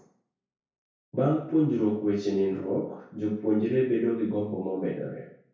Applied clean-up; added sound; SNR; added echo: none; none; none; reverberation time 0.6 s.